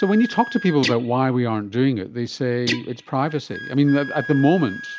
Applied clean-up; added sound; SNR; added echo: none; Guitar + Wind instrument, woodwind instrument; 12 dB; none.